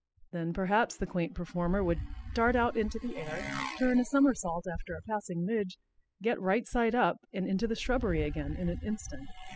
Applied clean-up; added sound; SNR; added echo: classical method spectral subtraction.